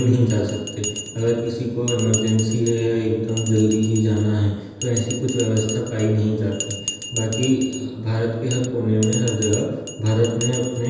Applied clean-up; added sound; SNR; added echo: none; Bell; 12 dB; reverberation time 1.1 s.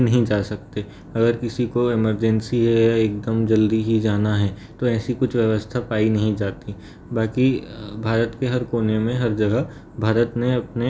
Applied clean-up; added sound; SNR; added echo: none; none; none; none.